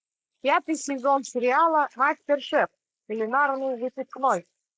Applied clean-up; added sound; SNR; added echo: neural mask model Resemble Enhance denoiser.